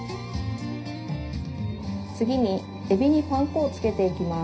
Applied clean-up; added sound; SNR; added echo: none; none; none; reverberation time 0.4 s.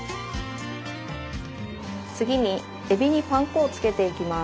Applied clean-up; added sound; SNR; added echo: none; none; none; none.